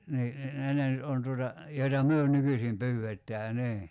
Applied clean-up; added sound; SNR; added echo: none; none; none; none.